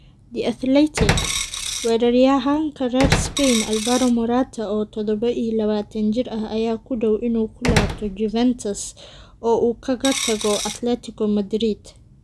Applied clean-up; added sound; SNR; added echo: none; Coin (dropping) + Slam; 4 dB; none.